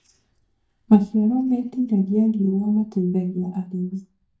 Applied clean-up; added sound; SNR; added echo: neural mask model DeepFilterNet 3.